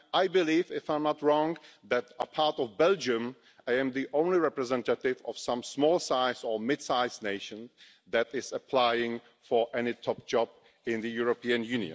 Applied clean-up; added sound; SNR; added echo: none; none; none; none.